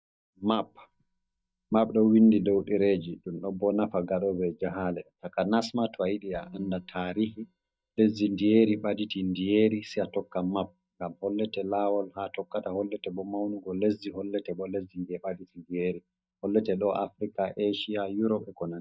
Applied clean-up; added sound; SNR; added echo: neural mask model DeepFilterNet 3.